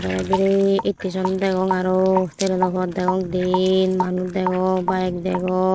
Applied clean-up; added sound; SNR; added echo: neural mask model RNNoise.